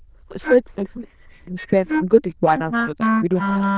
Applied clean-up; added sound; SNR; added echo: neural diffusion model UNIVERSE++.